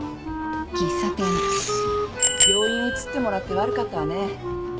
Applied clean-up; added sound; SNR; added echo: none; Bicycle bell + Wind instrument, woodwind instrument; -4 dB; none.